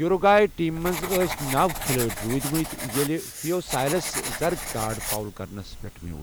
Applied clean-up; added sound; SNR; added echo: none; Writing; 8 dB; none.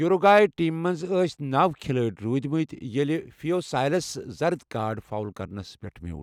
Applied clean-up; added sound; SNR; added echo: none; none; none; none.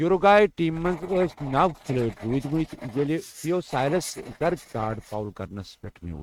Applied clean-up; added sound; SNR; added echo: neural mask model RNNoise.